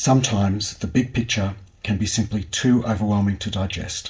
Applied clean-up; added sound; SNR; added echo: none; none; none; reverberation time 0.3 s.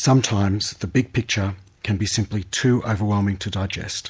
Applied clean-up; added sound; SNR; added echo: none; none; none; none.